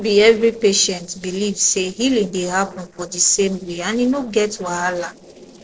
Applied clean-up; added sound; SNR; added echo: neural separator model SepFormer DNS4.